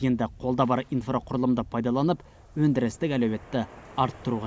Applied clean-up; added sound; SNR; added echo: none; none; none; none.